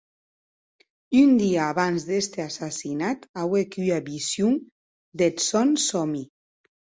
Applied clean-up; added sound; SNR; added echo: none; none; none; none.